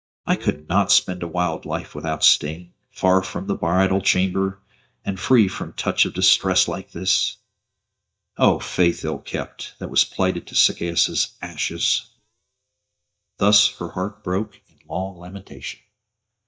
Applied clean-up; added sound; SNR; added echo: neural mask model DeepFilterNet 3.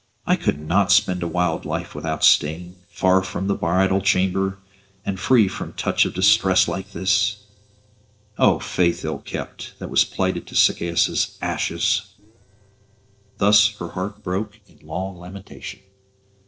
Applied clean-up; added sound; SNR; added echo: neural separator model SepFormer DNS4.